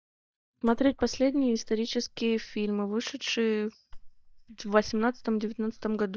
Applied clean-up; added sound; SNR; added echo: neural mask model DeepFilterNet 3.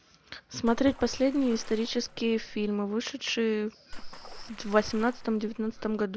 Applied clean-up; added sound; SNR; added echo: none; Water / Splash, splatter; 11 dB; none.